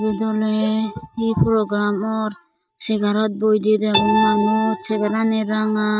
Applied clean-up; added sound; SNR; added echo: neural mask model RNNoise.